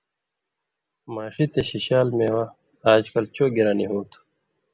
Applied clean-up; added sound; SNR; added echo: none; none; none; none.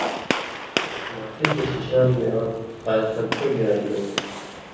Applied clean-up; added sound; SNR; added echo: none; Gunshot, gunfire; 5 dB; reverberation time 1.1 s.